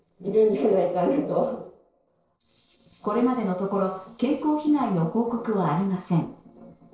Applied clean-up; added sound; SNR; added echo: neural separator model SepFormer DNS4.